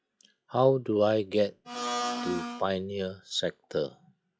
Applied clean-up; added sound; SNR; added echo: classical method log-MMSE.